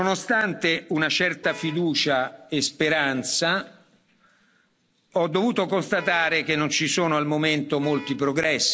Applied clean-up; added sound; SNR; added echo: none; Vehicle horn, car horn, honking; 18 dB; none.